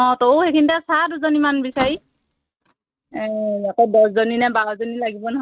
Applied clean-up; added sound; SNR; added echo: neural mask model RNNoise.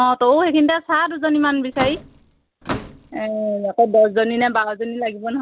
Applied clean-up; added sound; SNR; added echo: none; Slam / Microwave oven; 11 dB; none.